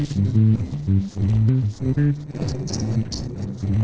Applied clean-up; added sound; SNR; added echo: neural separator model SepFormer DNS4.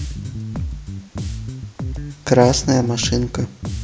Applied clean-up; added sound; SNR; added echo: none; Bass guitar; 6 dB; none.